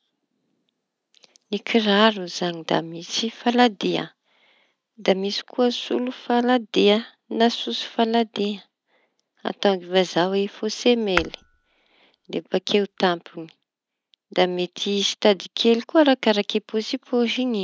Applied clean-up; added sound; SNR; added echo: none; Tap / Hammer; 12 dB; none.